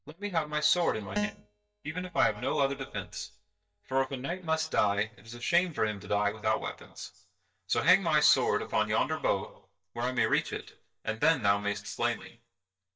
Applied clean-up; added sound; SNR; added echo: neural mask model DeepFilterNet 3.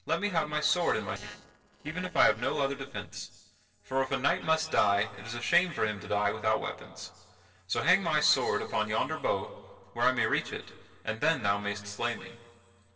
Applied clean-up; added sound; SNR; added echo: neural separator model SepFormer DNS4.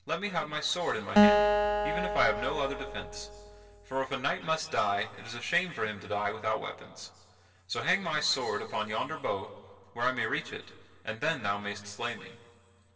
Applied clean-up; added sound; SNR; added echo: none; Acoustic guitar; -4 dB; reverberation time 2.6 s.